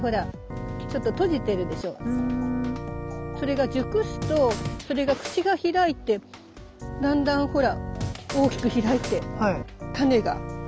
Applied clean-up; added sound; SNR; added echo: none; Scratching (performance technique) + Organ; 7 dB; none.